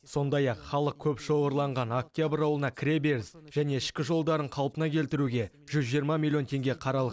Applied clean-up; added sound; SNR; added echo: none; none; none; none.